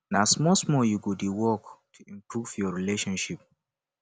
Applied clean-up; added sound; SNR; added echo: none; none; none; none.